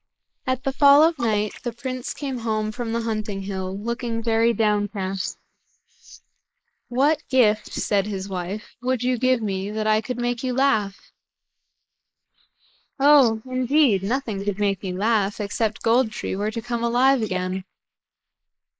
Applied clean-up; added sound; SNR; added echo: neural mask model Resemble Enhance denoiser.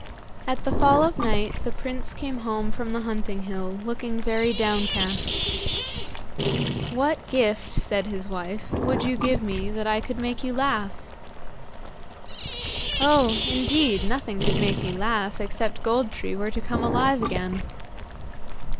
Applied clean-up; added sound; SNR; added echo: none; Sink (filling or washing) + Boiling; -1 dB; none.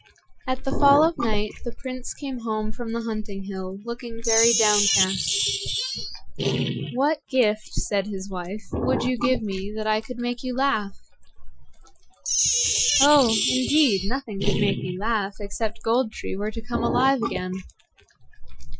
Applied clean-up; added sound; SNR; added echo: classical method Wiener filter.